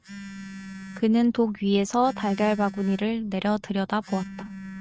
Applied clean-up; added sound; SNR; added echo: neural mask model RNNoise.